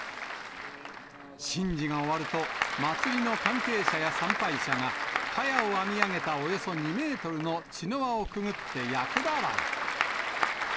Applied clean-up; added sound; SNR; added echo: none; Applause / Crowd; 0 dB; none.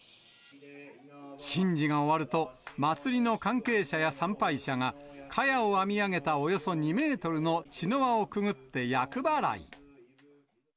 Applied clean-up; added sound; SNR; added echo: none; none; none; none.